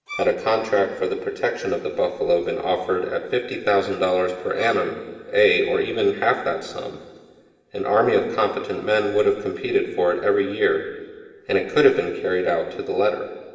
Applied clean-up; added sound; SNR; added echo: none; Bowed string instrument; 16 dB; reverberation time 2.0 s.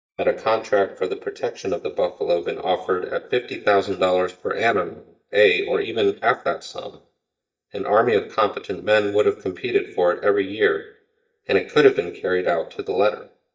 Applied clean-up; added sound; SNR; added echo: neural mask model DeepFilterNet 3.